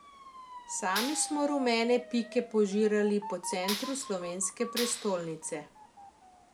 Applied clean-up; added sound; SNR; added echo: none; Motor vehicle (road) / Siren + Clapping; 11 dB; none.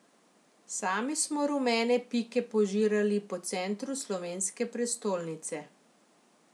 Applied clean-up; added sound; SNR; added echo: none; none; none; none.